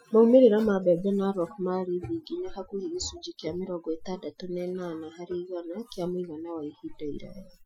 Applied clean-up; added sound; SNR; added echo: classical method Wiener filter.